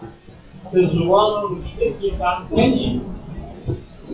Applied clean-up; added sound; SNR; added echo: classical method WPE with log-MMSE.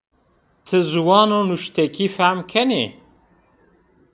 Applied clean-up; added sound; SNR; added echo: none; none; none; none.